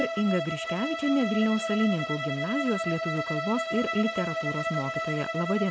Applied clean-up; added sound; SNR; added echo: none; Bowed string instrument; 3 dB; none.